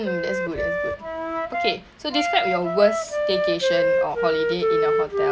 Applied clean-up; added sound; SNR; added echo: none; Wind instrument, woodwind instrument; -3 dB; none.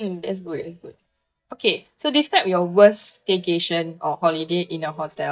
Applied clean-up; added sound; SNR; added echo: neural mask model DeepFilterNet 3.